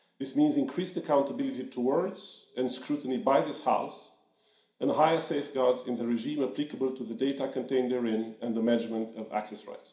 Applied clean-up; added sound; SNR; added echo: none; none; none; reverberation time 0.5 s.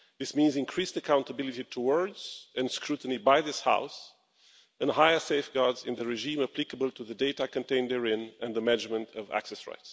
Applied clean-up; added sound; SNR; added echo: none; none; none; none.